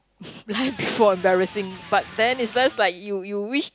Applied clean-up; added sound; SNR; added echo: none; Electric guitar; 20 dB; none.